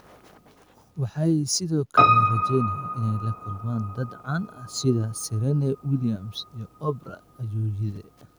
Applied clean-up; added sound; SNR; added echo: none; Piano; 2 dB; none.